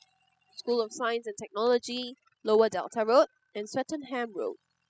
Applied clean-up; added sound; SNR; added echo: classical method spectral subtraction.